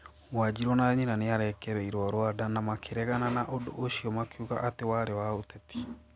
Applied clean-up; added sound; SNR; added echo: none; none; none; none.